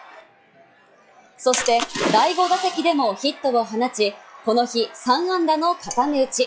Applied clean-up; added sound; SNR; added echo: classical method log-MMSE.